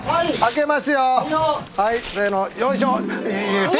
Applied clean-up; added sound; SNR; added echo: none; Tearing; 19 dB; none.